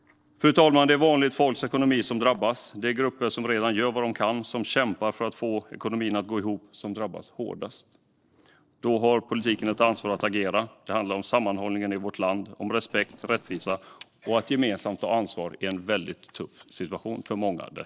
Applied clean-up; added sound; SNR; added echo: neural separator model SepFormer DNS4.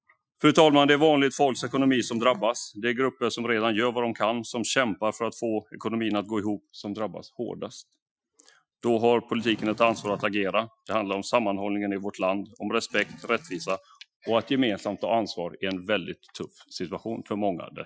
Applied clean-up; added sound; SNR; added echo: classical method Wiener filter.